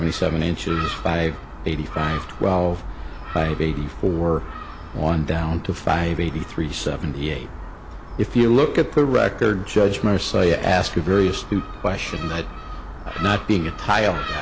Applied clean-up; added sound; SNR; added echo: none; Gull, seagull; 11 dB; none.